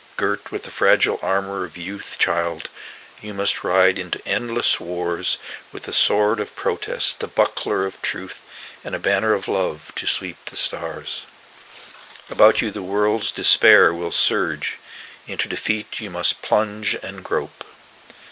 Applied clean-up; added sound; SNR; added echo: neural mask model Resemble Enhance denoiser.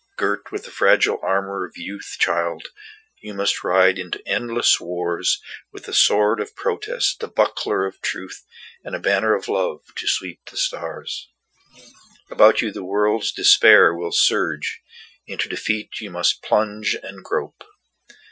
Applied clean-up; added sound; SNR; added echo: classical method Wiener filter.